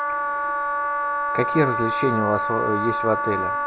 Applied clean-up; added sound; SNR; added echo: none; Wind instrument, woodwind instrument; -1 dB; none.